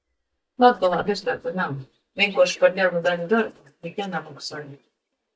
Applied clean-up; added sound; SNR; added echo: neural mask model DeepFilterNet 3.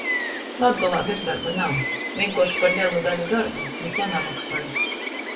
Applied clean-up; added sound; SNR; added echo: none; Gull, seagull; 3 dB; reverberation time 0.2 s.